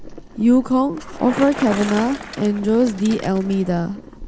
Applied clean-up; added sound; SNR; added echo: none; Boiling + Bicycle; 13 dB; none.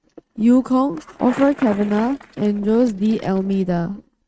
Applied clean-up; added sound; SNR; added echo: neural mask model RNNoise.